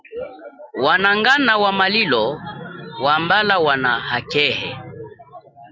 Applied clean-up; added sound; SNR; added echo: none; none; none; none.